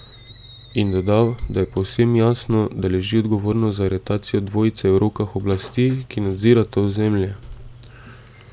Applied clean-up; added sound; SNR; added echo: none; Boiling / Alarm; 16 dB; none.